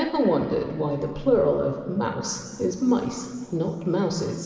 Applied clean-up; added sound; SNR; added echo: none; none; none; reverberation time 2.3 s.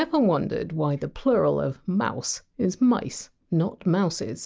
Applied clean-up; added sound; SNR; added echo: none; none; none; none.